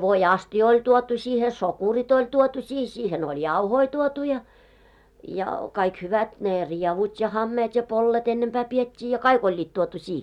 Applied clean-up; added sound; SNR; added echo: none; none; none; none.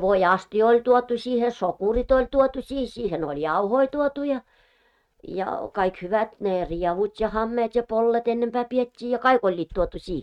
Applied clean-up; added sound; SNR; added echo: neural mask model RNNoise.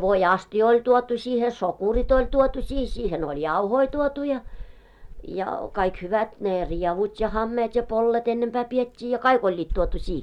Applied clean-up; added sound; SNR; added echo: none; Insect; 11 dB; none.